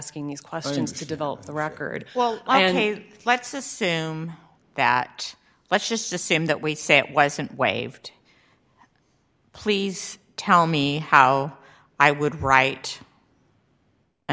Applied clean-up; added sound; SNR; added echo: none; none; none; none.